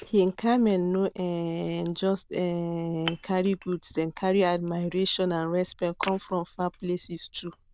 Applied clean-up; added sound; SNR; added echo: neural diffusion model UNIVERSE++.